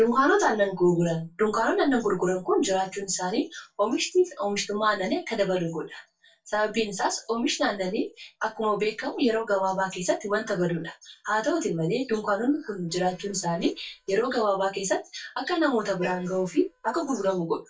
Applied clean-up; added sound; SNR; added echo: neural mask model DeepFilterNet 3.